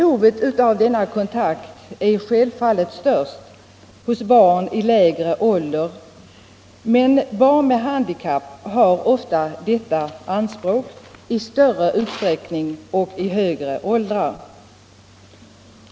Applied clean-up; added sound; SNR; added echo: none; none; none; none.